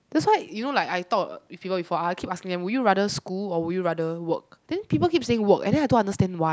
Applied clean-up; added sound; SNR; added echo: none; none; none; none.